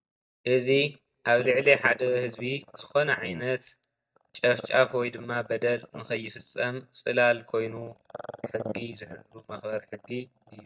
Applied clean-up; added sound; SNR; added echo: neural mask model DeepFilterNet 3.